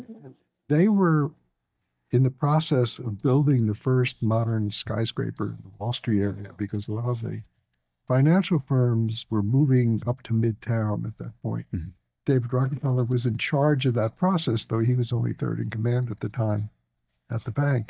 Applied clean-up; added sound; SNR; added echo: neural mask model DeepFilterNet 3.